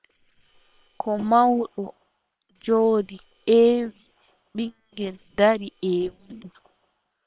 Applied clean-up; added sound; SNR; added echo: neural separator model SepFormer WHAM!.